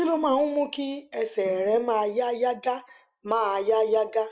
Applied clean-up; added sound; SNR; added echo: neural mask model Resemble Enhance denoiser.